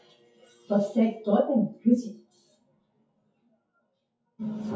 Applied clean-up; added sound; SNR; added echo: classical method WPE with log-MMSE.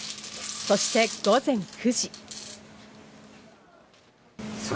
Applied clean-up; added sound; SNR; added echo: none; none; none; none.